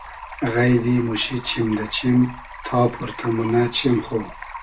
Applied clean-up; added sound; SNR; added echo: none; Stream; 15 dB; reverberation time 0.2 s.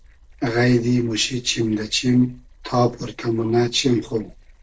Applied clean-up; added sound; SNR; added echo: neural separator model SepFormer DNS4.